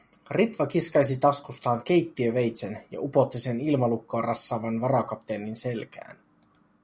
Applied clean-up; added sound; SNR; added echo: none; none; none; none.